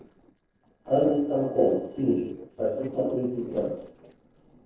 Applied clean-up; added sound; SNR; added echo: neural separator model SepFormer DNS4.